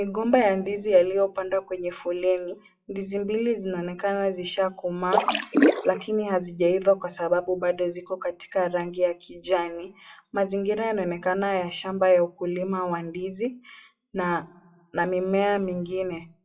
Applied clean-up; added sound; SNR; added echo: classical method WPE with log-MMSE.